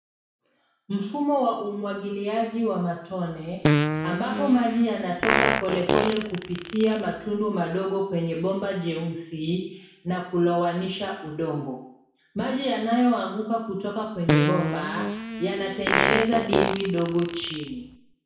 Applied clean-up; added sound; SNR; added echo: none; Fart; 0 dB; reverberation time 0.6 s.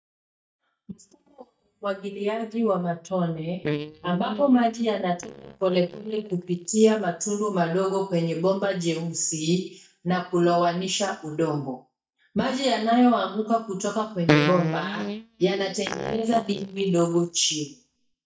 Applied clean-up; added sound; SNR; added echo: neural mask model DeepFilterNet 3.